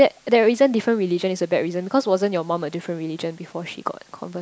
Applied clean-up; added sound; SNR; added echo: none; none; none; none.